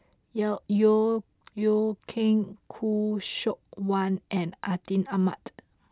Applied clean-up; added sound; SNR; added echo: none; none; none; none.